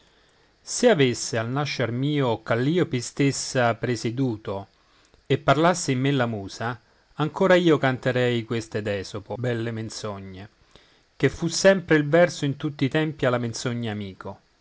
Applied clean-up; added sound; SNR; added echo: none; none; none; none.